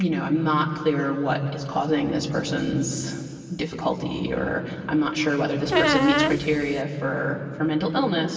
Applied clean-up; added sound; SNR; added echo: none; Squeak; -1 dB; reverberation time 2.6 s.